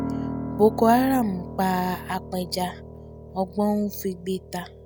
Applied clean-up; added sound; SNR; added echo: none; Piano; 10 dB; none.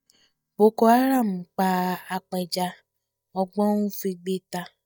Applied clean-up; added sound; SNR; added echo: neural mask model DeepFilterNet 3.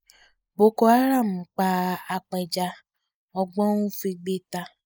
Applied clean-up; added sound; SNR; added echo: neural mask model Resemble Enhance denoiser.